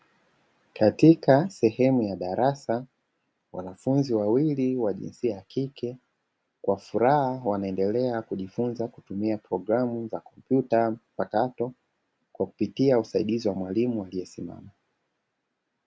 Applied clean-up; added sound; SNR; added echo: none; none; none; none.